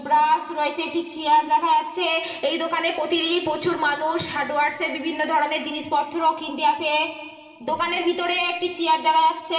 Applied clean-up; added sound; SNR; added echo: none; none; none; reverberation time 2.9 s.